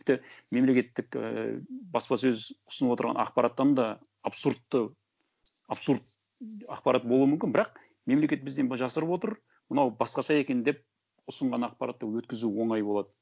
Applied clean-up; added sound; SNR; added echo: none; none; none; none.